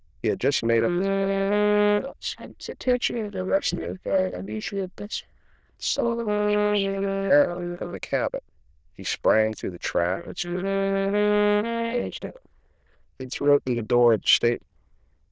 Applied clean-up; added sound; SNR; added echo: neural diffusion model UNIVERSE++.